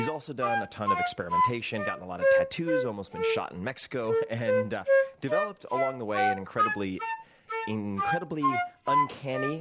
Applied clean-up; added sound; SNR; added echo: none; Wind instrument, woodwind instrument; -4 dB; none.